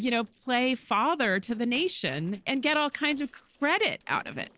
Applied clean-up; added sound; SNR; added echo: neural separator model SepFormer DNS4.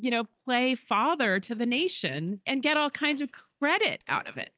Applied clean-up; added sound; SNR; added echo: neural mask model DeepFilterNet 3.